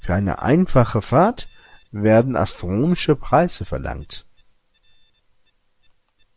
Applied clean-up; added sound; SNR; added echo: none; none; none; none.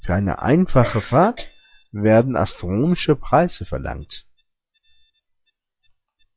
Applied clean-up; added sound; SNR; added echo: classical method log-MMSE.